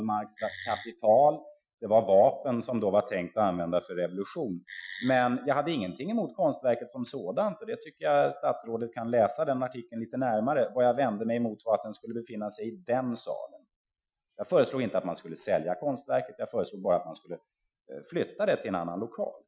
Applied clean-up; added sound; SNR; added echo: classical method Wiener filter.